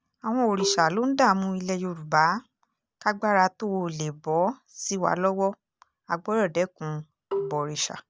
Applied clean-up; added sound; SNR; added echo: none; Marimba, xylophone; 7 dB; none.